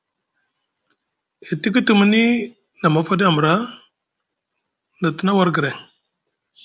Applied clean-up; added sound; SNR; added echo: none; none; none; none.